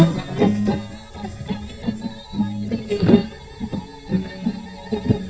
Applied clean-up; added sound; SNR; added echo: neural mask model DeepFilterNet 3.